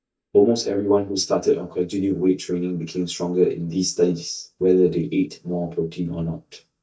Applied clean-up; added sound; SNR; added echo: neural mask model DeepFilterNet 3.